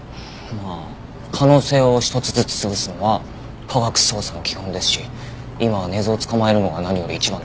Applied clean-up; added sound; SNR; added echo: none; none; none; none.